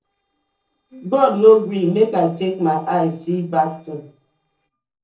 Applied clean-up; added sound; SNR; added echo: neural separator model SepFormer DNS4.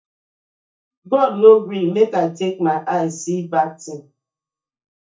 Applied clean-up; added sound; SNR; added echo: neural mask model DeepFilterNet 3.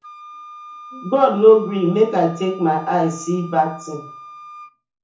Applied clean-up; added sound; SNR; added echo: none; Wind instrument, woodwind instrument; 19 dB; reverberation time 0.7 s.